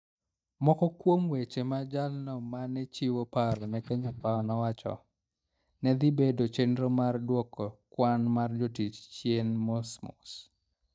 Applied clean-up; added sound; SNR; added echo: neural mask model DeepFilterNet 3.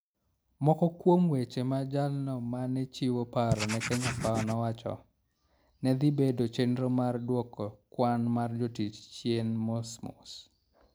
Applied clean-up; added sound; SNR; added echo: none; Writing; 4 dB; none.